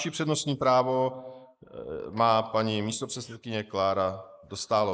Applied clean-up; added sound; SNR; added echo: neural mask model Resemble Enhance denoiser.